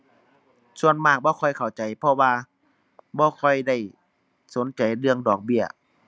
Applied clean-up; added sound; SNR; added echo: none; none; none; none.